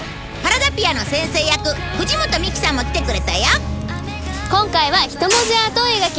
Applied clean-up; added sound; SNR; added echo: none; Bus; 6 dB; none.